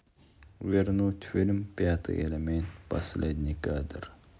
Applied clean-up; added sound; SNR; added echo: none; none; none; none.